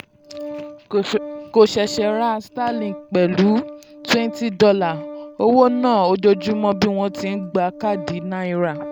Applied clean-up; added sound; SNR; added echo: none; Organ; 14 dB; none.